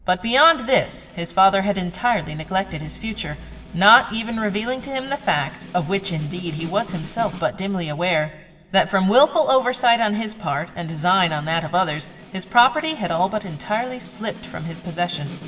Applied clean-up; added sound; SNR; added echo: none; Snare drum; 20 dB; reverberation time 1.5 s.